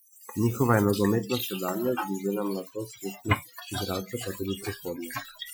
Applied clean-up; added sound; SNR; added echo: classical method Wiener filter.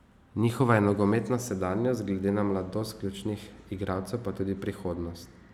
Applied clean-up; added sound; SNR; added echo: none; none; none; none.